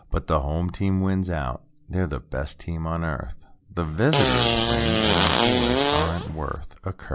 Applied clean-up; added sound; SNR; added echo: none; Fart; -3 dB; none.